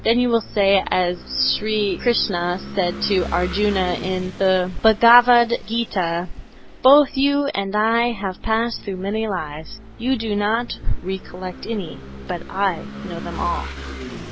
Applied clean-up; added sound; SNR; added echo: none; Engine / Vehicle; 14 dB; none.